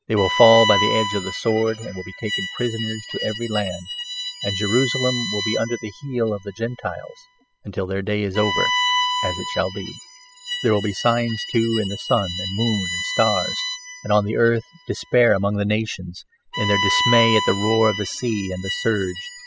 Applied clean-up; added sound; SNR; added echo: classical method spectral subtraction.